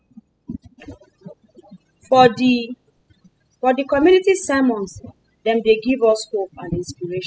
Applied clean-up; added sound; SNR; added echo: classical method spectral subtraction.